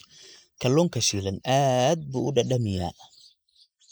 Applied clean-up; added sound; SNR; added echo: neural mask model Resemble Enhance denoiser.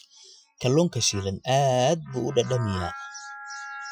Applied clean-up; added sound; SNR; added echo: classical method Wiener filter.